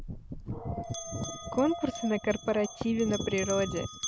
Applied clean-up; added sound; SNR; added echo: none; Dog + Bell; 10 dB; none.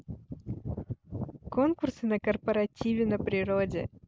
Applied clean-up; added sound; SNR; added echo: none; none; none; none.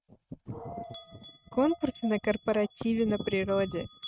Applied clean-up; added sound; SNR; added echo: neural mask model RNNoise.